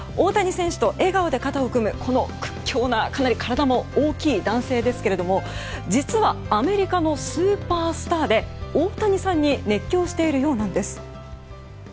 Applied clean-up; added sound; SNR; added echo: none; none; none; none.